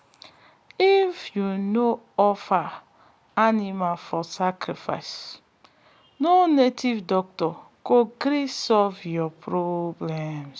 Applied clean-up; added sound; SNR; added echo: none; none; none; none.